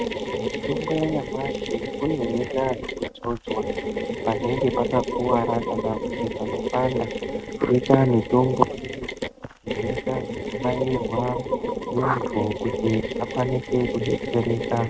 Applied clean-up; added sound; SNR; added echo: neural mask model RNNoise.